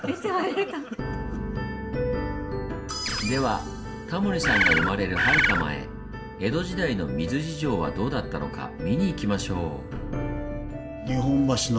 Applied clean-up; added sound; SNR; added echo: none; Bird; -5 dB; reverberation time 0.4 s.